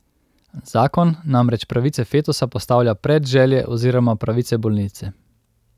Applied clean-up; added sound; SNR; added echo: none; none; none; none.